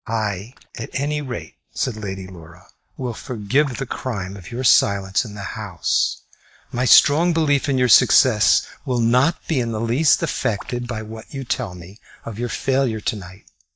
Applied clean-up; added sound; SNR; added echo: neural mask model DeepFilterNet 3.